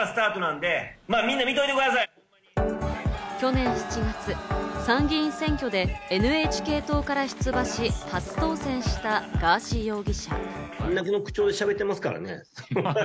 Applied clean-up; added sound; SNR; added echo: none; none; none; none.